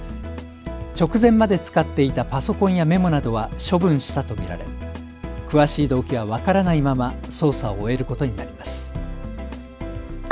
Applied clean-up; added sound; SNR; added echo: none; none; none; none.